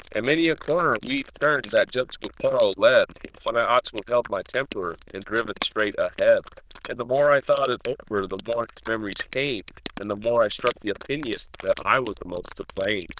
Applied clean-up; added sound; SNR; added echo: neural diffusion model UNIVERSE++.